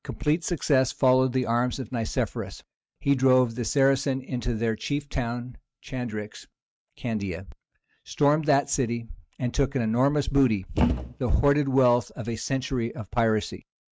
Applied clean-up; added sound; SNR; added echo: neural mask model RNNoise.